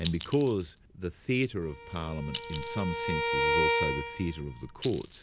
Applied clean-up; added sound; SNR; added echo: none; Chink, clink + Bowed string instrument; -3 dB; none.